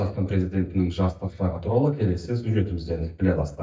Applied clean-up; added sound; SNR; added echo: neural mask model DeepFilterNet 3.